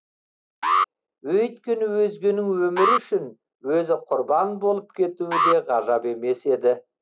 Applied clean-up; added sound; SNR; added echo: none; Alarm; 4 dB; none.